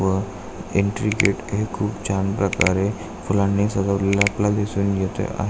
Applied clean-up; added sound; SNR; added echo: none; Finger snapping; 10 dB; none.